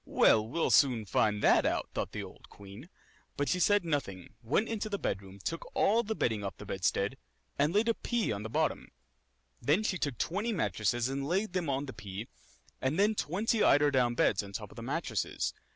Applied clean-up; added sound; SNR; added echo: none; none; none; none.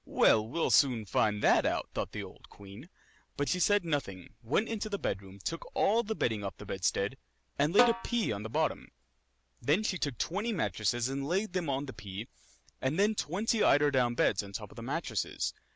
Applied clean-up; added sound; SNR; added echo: none; Snare drum; 3 dB; none.